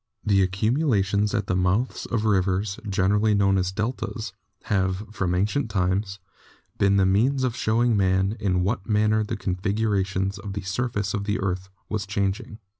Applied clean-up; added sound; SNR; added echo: none; none; none; none.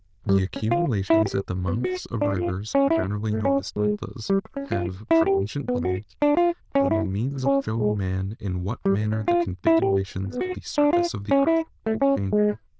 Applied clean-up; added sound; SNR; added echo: neural diffusion model UNIVERSE++.